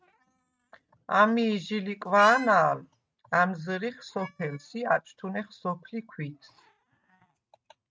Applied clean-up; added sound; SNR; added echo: neural mask model RNNoise.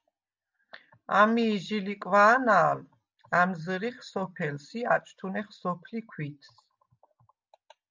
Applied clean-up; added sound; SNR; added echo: none; none; none; none.